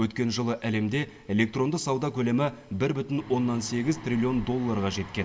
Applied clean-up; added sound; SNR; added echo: none; none; none; reverberation time 0.3 s.